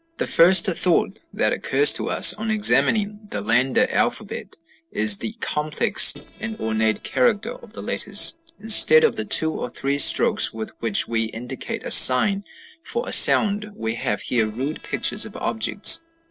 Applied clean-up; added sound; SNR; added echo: neural separator model SepFormer DNS4.